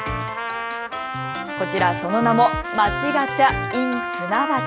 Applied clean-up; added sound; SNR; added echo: none; Trumpet; 5 dB; none.